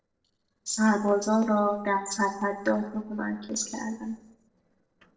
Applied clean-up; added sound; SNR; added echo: neural separator model SepFormer DNS4.